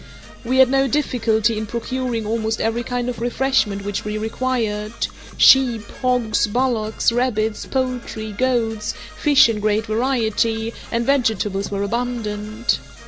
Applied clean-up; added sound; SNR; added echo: none; Brass instrument / Percussion; 19 dB; none.